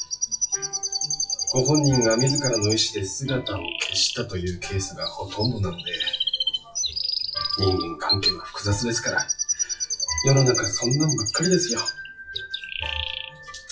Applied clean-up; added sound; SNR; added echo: classical method WPE with log-MMSE.